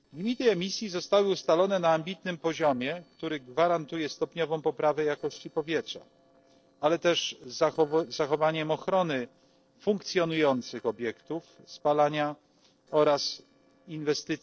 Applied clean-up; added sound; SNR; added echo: neural separator model SepFormer DNS4.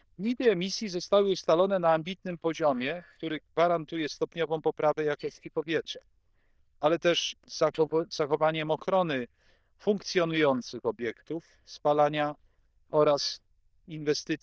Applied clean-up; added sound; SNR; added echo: neural diffusion model UNIVERSE++.